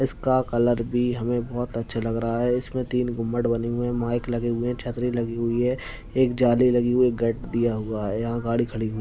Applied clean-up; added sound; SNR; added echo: none; Church bell; 16 dB; none.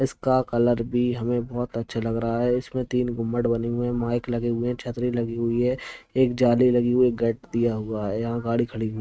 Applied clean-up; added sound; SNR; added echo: neural mask model RNNoise.